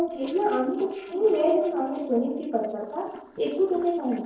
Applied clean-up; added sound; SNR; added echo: neural separator model SepFormer DNS4.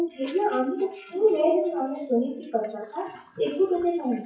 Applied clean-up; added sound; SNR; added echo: classical method WPE with log-MMSE.